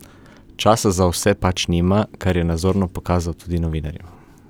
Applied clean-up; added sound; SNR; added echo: none; none; none; none.